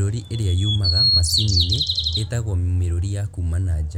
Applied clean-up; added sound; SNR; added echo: none; Bird vocalization, bird call, bird song; 1 dB; none.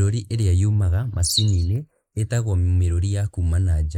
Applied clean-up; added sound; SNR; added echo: neural mask model Resemble Enhance denoiser.